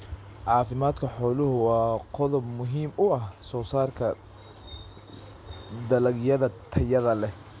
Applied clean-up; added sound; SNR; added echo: none; none; none; none.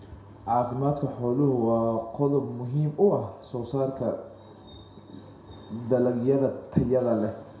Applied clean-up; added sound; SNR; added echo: none; none; none; reverberation time 0.6 s.